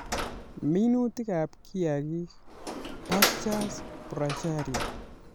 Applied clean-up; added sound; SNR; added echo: none; Door; 4 dB; none.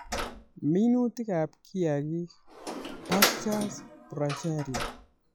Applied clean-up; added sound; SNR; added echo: classical method log-MMSE.